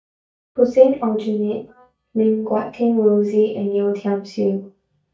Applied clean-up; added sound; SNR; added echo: neural mask model DeepFilterNet 3.